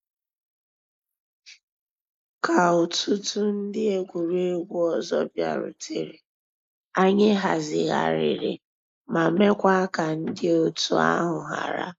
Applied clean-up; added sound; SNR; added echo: neural mask model Resemble Enhance denoiser.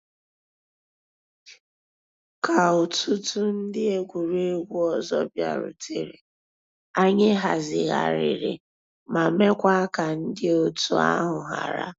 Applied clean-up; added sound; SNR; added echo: none; none; none; none.